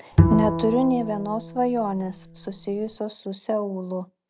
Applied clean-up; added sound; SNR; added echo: none; Bowed string instrument; 0 dB; none.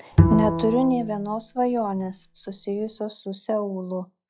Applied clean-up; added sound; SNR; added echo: classical method log-MMSE.